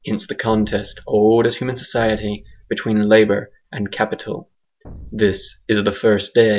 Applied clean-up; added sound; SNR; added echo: none; Explosion; 20 dB; none.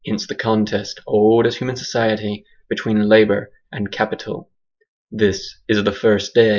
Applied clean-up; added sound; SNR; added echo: neural mask model Resemble Enhance denoiser.